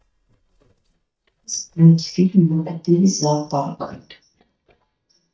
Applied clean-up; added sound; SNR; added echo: neural mask model DeepFilterNet 3.